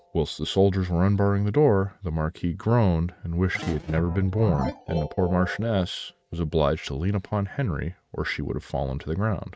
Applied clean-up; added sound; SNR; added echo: neural mask model RNNoise.